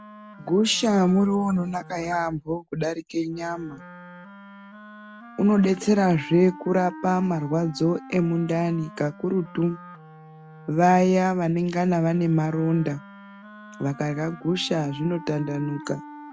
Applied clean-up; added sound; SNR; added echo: none; Wind instrument, woodwind instrument; 19 dB; none.